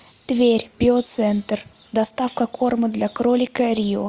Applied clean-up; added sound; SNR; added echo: none; none; none; none.